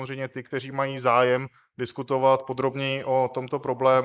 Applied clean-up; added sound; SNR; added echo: neural mask model Resemble Enhance denoiser.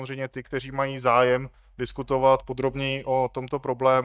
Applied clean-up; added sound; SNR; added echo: neural mask model DeepFilterNet 3.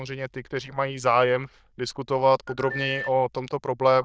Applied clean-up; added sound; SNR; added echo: neural diffusion model UNIVERSE++.